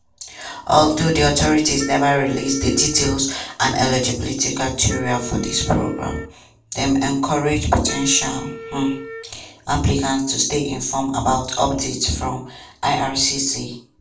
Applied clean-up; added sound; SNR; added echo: none; Wind instrument, woodwind instrument; 16 dB; reverberation time 0.4 s.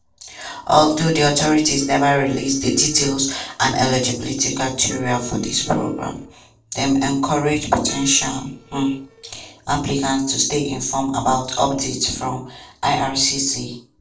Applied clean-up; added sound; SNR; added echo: neural separator model SepFormer DNS4.